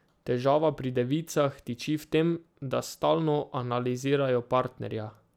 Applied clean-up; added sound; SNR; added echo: none; none; none; none.